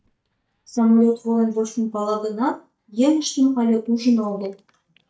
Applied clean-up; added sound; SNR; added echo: neural mask model DeepFilterNet 3.